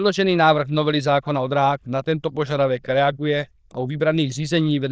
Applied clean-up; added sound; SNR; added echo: neural diffusion model UNIVERSE++.